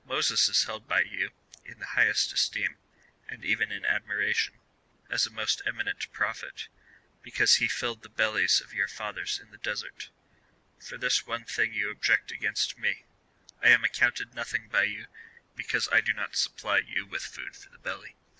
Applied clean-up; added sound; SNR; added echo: none; none; none; none.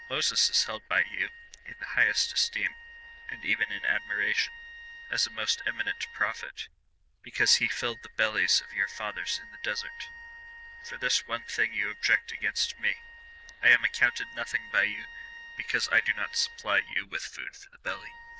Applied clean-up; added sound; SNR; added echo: neural diffusion model UNIVERSE++.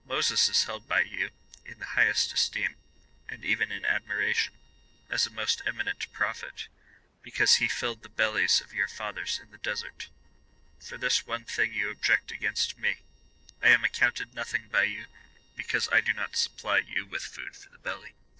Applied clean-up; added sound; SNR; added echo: neural separator model SepFormer DNS4.